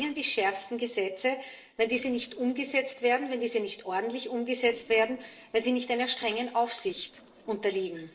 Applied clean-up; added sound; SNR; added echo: neural separator model SepFormer DNS4.